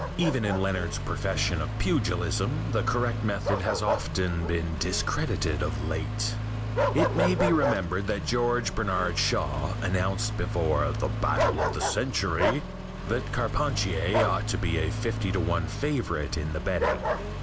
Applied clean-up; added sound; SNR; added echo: none; Bark + Accelerating, revving, vroom; 1 dB; none.